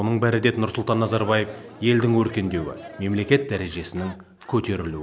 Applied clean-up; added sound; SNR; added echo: none; none; none; none.